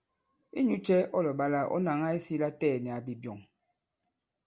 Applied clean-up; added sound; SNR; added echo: none; none; none; none.